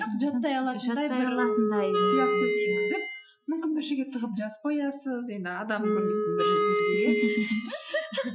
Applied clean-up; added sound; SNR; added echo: classical method Wiener filter.